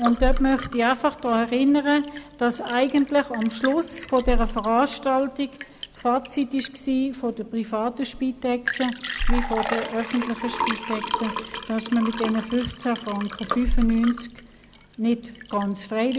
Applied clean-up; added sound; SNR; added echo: none; Liquid; 5 dB; none.